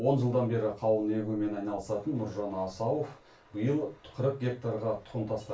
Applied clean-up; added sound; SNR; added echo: none; none; none; reverberation time 0.2 s.